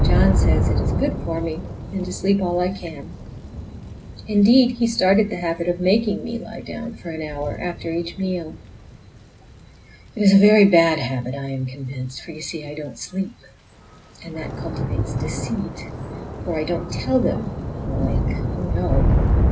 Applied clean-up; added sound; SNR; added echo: none; Thunder / Rain; 2 dB; reverberation time 0.2 s.